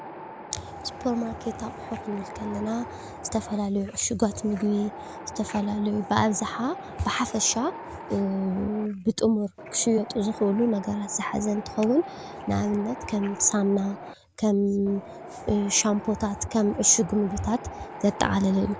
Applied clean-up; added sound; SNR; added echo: none; Wind; 14 dB; none.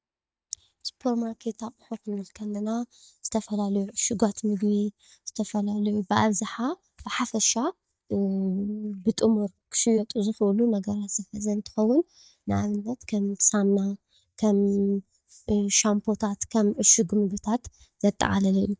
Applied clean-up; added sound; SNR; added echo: neural mask model DeepFilterNet 3.